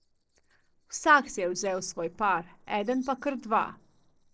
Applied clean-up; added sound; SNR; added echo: neural separator model SepFormer DNS4.